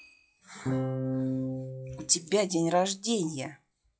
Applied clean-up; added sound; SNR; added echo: classical method log-MMSE.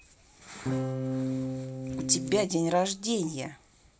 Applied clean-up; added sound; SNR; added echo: none; Electric guitar / Strum + Chink, clink; 4 dB; none.